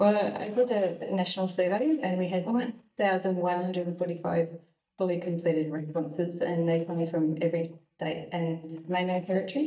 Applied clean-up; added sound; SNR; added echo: neural mask model DeepFilterNet 3.